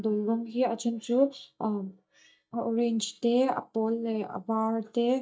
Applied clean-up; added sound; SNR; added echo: neural mask model DeepFilterNet 3.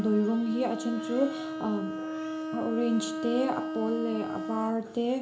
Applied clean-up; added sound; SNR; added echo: none; Bowed string instrument; 6 dB; reverberation time 0.4 s.